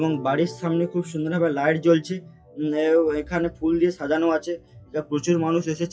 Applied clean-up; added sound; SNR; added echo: classical method WPE with log-MMSE.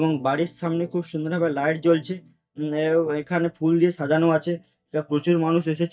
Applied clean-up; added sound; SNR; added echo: neural mask model DeepFilterNet 3.